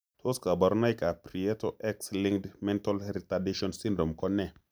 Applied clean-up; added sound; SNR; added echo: none; none; none; none.